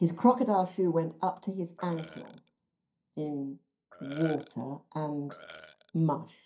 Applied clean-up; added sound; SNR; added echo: neural mask model DeepFilterNet 3.